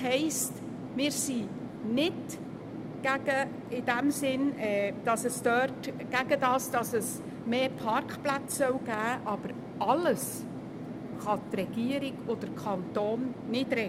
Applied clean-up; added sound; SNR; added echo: none; Fixed-wing aircraft, airplane; 8 dB; none.